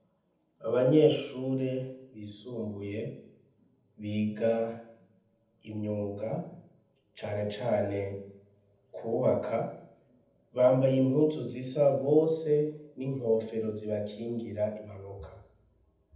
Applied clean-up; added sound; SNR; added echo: none; none; none; reverberation time 0.8 s.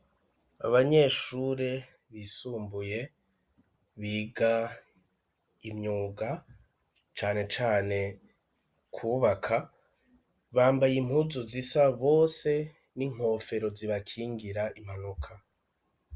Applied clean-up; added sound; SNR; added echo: none; none; none; none.